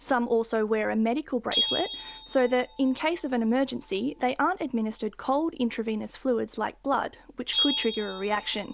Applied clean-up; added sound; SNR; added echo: none; Bell; 9 dB; none.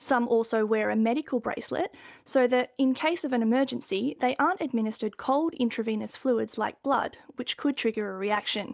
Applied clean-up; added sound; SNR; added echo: none; none; none; none.